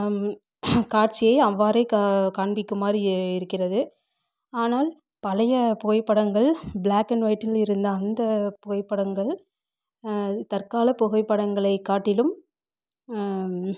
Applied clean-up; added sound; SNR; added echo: none; none; none; none.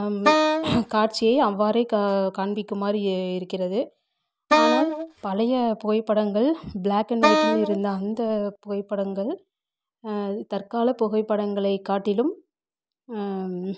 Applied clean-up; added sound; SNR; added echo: none; Wind instrument, woodwind instrument; -1 dB; none.